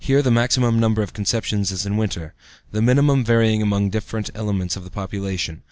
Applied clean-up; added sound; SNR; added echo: none; none; none; none.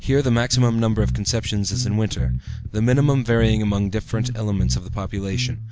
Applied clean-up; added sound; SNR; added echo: none; Bass guitar; 5 dB; none.